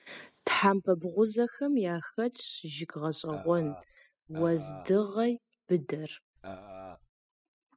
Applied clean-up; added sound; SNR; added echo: classical method spectral subtraction.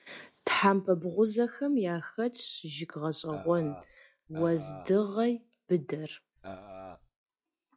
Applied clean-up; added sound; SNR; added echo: classical method log-MMSE.